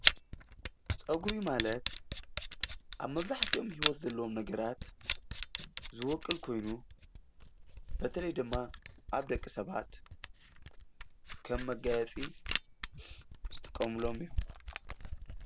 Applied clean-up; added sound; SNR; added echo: none; Camera; -1 dB; none.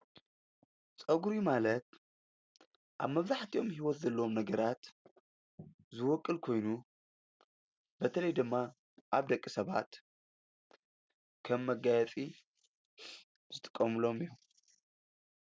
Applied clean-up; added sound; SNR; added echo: none; none; none; none.